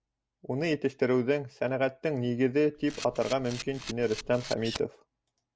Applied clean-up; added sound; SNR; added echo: none; Camera; 12 dB; none.